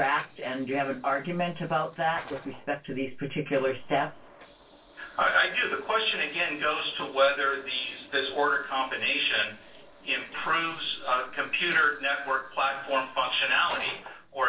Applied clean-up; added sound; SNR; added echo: neural separator model SepFormer DNS4.